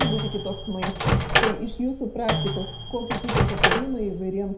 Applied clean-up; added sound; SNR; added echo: none; Microwave oven; -4 dB; reverberation time 0.4 s.